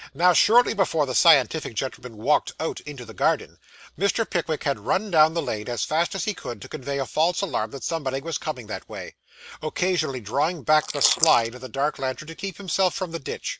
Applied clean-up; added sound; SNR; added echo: neural mask model Resemble Enhance denoiser.